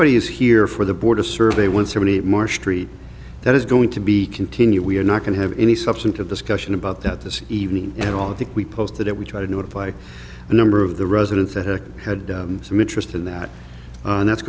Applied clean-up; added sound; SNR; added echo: none; Door; 16 dB; none.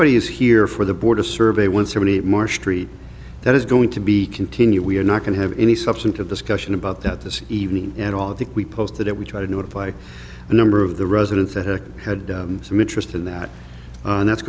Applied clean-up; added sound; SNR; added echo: none; none; none; none.